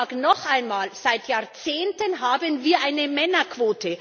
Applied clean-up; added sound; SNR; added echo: none; none; none; none.